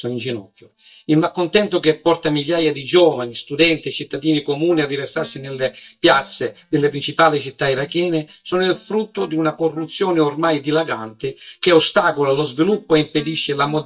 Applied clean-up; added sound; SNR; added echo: neural mask model DeepFilterNet 3.